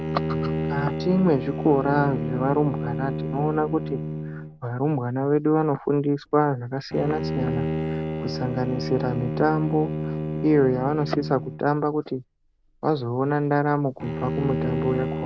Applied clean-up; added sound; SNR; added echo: none; Bowed string instrument; 5 dB; none.